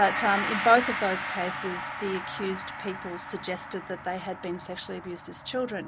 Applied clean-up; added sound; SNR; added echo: none; Gong; 6 dB; none.